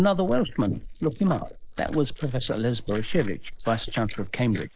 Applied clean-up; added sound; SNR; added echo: neural mask model Resemble Enhance denoiser.